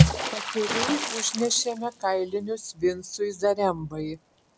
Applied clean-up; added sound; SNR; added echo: none; Water / Splash, splatter; 1 dB; none.